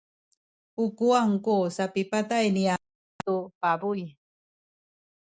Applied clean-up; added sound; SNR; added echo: none; none; none; none.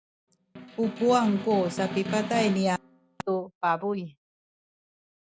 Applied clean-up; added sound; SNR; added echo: none; Snare drum; 9 dB; none.